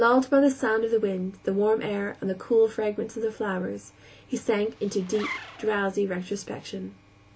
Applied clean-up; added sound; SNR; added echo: none; Zipper (clothing); 14 dB; none.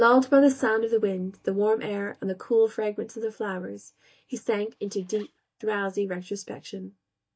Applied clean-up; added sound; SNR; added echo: neural mask model DeepFilterNet 3.